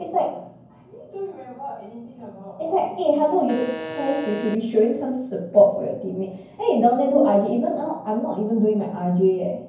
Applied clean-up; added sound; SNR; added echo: none; Alarm; 10 dB; reverberation time 0.9 s.